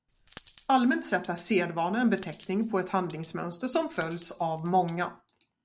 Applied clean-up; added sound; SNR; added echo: none; Coin (dropping); 14 dB; none.